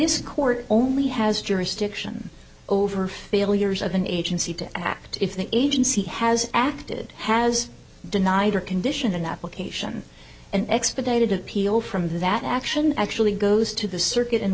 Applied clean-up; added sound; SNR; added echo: none; Wood; 17 dB; none.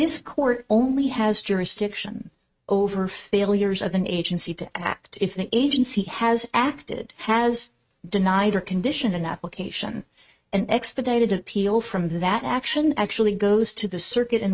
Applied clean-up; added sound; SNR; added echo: neural mask model RNNoise.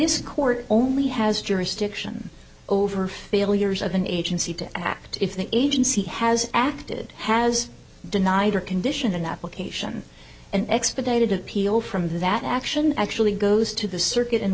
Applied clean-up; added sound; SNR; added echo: none; none; none; none.